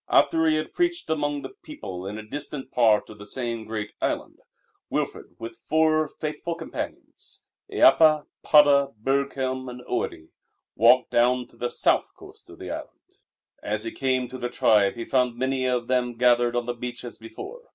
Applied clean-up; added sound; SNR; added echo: none; none; none; none.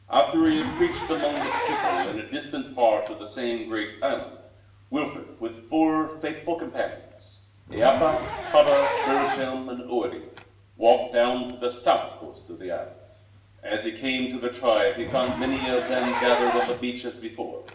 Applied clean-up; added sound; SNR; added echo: none; Zipper (clothing); 8 dB; reverberation time 0.7 s.